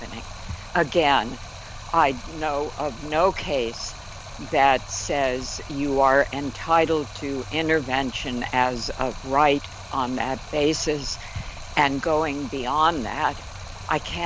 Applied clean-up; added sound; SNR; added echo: none; Stream; 12 dB; none.